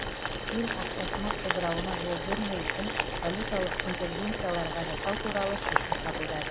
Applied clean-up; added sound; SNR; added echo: none; Boiling; -3 dB; none.